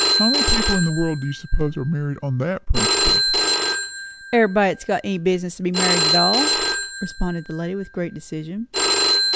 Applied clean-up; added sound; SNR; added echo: none; Telephone; 0 dB; none.